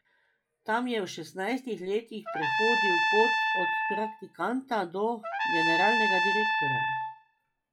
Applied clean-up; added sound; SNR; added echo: classical method log-MMSE.